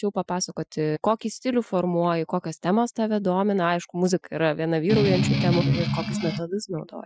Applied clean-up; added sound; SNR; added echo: classical method Wiener filter.